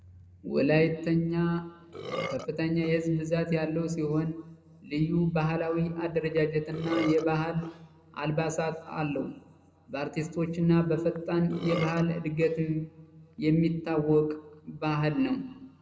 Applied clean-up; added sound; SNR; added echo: none; Burping, eructation; 16 dB; reverberation time 2.3 s.